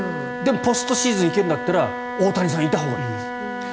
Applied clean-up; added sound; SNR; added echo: none; Wind instrument, woodwind instrument; 6 dB; none.